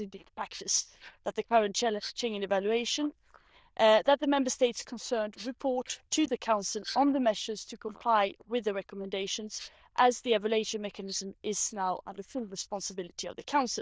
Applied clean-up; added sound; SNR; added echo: neural diffusion model UNIVERSE++.